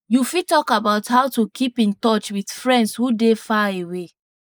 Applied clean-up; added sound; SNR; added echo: neural mask model Resemble Enhance denoiser.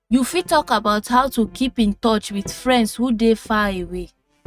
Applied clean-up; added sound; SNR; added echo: neural mask model RNNoise.